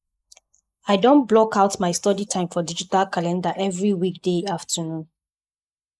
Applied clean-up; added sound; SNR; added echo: neural mask model Resemble Enhance denoiser.